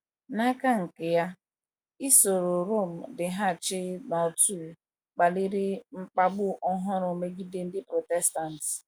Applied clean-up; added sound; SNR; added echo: none; none; none; none.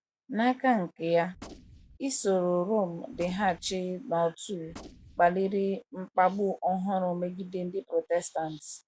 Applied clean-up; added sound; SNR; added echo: none; Gunshot, gunfire; 19 dB; none.